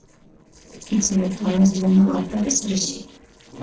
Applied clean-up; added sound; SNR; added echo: neural separator model SepFormer DNS4.